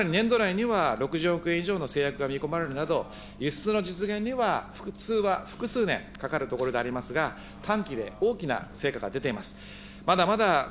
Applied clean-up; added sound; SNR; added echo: none; Bus; 18 dB; none.